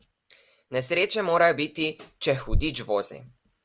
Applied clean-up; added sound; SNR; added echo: none; none; none; none.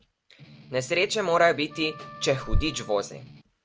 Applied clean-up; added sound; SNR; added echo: none; Wind instrument, woodwind instrument + Strum; 19 dB; none.